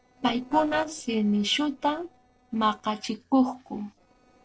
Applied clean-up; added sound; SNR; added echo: neural separator model SepFormer DNS4.